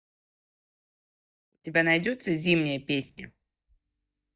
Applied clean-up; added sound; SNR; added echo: neural mask model DeepFilterNet 3.